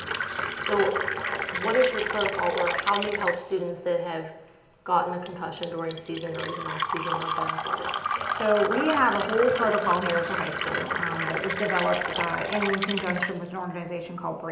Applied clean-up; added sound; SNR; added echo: none; Fill (with liquid); 3 dB; reverberation time 0.8 s.